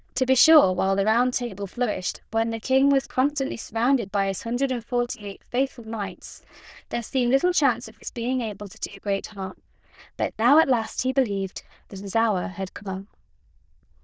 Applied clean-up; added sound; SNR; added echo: neural diffusion model UNIVERSE++.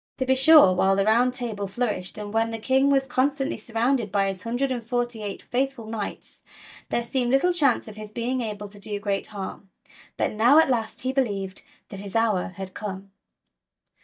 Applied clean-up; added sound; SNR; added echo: neural mask model DeepFilterNet 3.